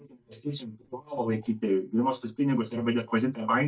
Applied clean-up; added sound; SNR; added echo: neural mask model DeepFilterNet 3.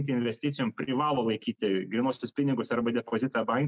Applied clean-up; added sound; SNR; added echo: none; none; none; none.